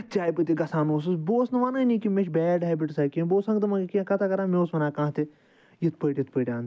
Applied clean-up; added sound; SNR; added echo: none; none; none; none.